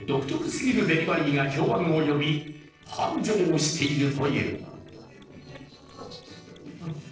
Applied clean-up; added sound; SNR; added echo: neural separator model SepFormer DNS4.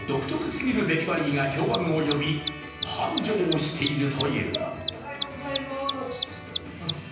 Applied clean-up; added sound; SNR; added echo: none; Mechanisms; 9 dB; reverberation time 0.9 s.